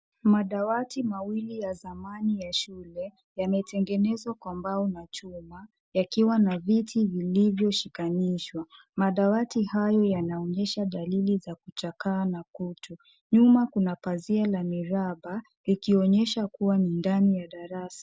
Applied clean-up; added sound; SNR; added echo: none; none; none; none.